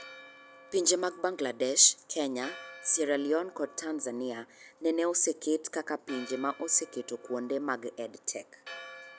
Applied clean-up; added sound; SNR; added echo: none; Church bell; 20 dB; none.